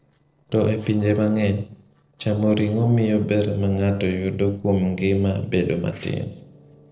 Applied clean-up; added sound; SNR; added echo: neural separator model SepFormer DNS4.